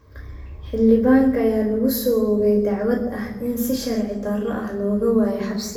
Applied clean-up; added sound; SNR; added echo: none; none; none; reverberation time 0.8 s.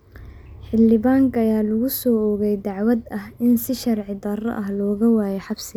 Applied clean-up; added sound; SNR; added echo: none; none; none; none.